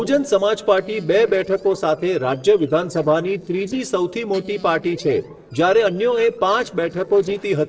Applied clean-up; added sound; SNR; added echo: neural separator model SepFormer DNS4.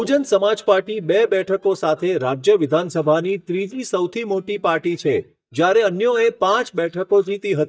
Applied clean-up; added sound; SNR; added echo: neural mask model DeepFilterNet 3.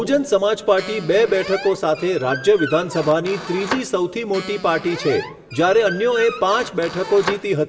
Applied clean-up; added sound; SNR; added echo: none; Squeak; 12 dB; reverberation time 0.9 s.